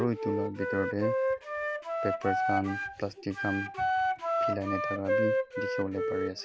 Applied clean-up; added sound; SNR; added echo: none; Wind instrument, woodwind instrument; -3 dB; none.